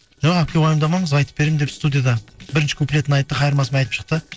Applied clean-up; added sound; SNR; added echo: neural separator model SepFormer DNS4.